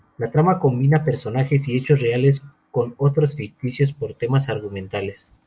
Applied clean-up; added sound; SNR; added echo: none; none; none; none.